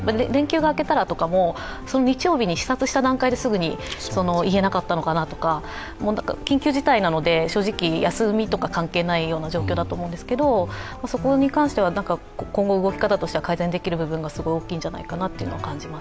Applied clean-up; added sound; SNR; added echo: none; none; none; none.